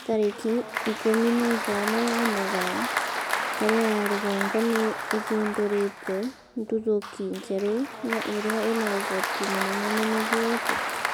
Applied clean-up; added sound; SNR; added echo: none; Applause; 3 dB; none.